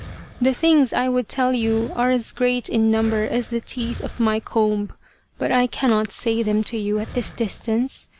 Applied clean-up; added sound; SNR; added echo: none; Breathing; 19 dB; none.